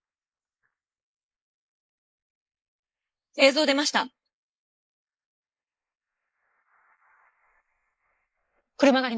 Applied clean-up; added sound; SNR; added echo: neural mask model Resemble Enhance denoiser.